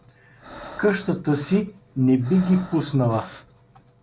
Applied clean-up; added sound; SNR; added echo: none; Breathing; 20 dB; none.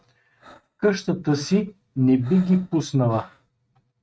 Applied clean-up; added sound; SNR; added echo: neural mask model RNNoise.